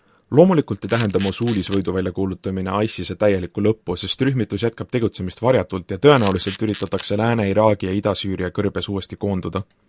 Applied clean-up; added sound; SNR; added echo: none; Camera; 17 dB; none.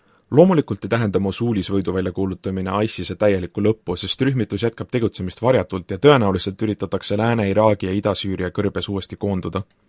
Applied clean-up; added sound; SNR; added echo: none; none; none; none.